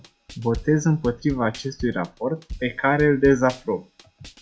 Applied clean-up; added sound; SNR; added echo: none; Drum / Drum kit; 17 dB; none.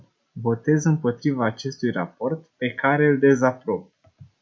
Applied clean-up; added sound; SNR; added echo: none; none; none; none.